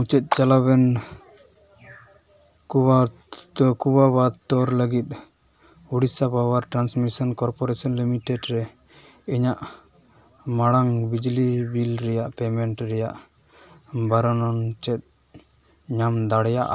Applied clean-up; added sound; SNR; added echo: none; Clapping; 10 dB; none.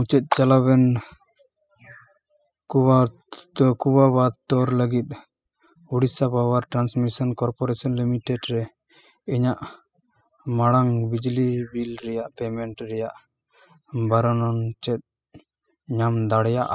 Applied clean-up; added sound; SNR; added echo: classical method spectral subtraction.